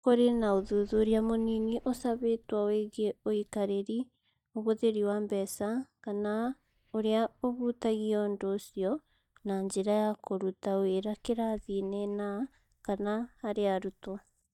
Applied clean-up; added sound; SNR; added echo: neural mask model DeepFilterNet 3.